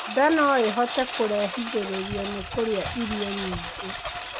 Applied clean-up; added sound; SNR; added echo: none; Engine; 6 dB; none.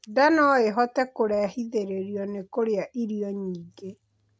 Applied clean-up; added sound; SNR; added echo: none; none; none; none.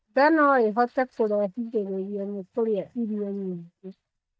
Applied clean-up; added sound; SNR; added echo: neural mask model DeepFilterNet 3.